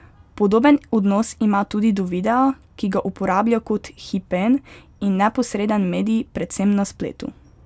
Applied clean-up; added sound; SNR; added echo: none; none; none; none.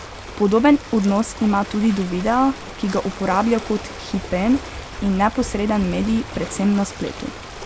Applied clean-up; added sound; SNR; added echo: none; Wind + Ocean; 13 dB; none.